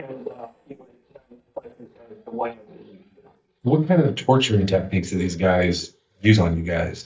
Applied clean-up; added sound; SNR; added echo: neural mask model DeepFilterNet 3.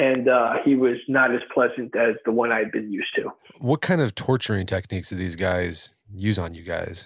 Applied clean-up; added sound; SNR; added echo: none; none; none; none.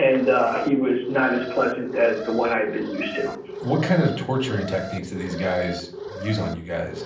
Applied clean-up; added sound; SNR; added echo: none; Alarm; 12 dB; reverberation time 0.6 s.